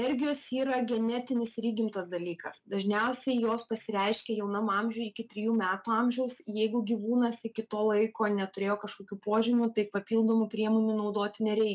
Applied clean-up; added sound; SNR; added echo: none; none; none; none.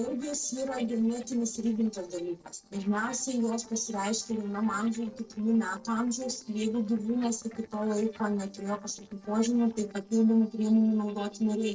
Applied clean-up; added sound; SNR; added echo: neural separator model SepFormer DNS4.